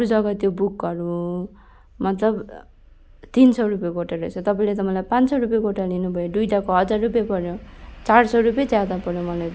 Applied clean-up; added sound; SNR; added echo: none; none; none; none.